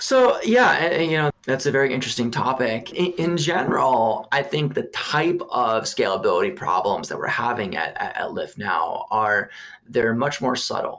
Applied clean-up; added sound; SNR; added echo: none; none; none; none.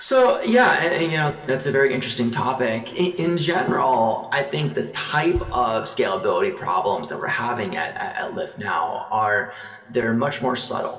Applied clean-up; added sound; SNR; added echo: none; Bass drum; 16 dB; reverberation time 1.5 s.